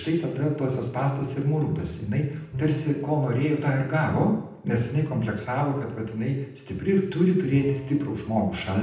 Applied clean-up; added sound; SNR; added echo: none; Bowed string instrument; 17 dB; reverberation time 0.8 s.